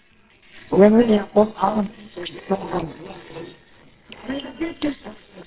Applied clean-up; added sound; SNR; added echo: neural separator model SepFormer WHAMR!.